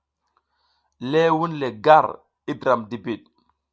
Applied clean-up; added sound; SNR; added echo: none; none; none; none.